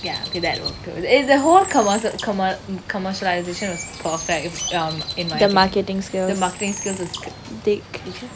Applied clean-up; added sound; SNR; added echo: none; Bird; 11 dB; none.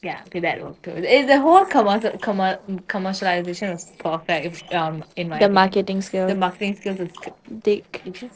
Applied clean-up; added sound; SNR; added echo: neural separator model SepFormer DNS4.